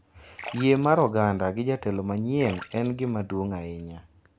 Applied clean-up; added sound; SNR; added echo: none; Splash, splatter; 19 dB; none.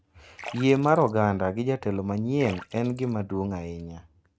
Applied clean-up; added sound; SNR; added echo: neural mask model RNNoise.